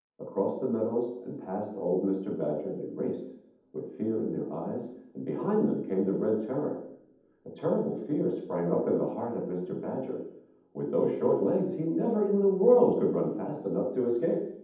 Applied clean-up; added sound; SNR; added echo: none; none; none; reverberation time 0.8 s.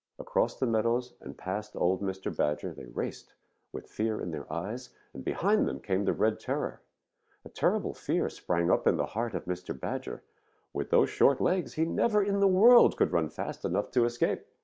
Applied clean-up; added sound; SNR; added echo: none; none; none; none.